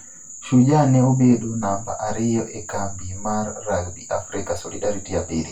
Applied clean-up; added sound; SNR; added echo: none; none; none; reverberation time 0.2 s.